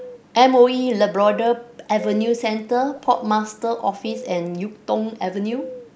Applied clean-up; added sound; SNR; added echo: none; Bird vocalization, bird call, bird song; 17 dB; none.